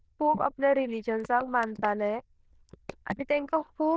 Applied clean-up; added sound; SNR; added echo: neural diffusion model UNIVERSE++.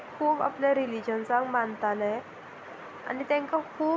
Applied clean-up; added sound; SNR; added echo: none; none; none; none.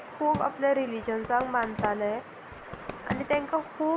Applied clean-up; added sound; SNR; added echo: none; Run + Cupboard open or close / Drawer open or close; 12 dB; none.